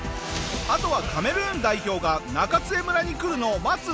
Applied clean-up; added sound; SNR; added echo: none; none; none; none.